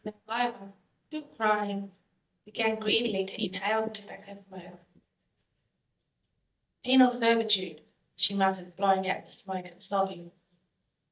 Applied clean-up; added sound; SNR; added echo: neural mask model DeepFilterNet 3.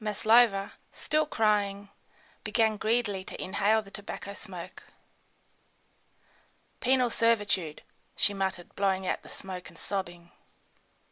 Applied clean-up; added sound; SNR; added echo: none; none; none; none.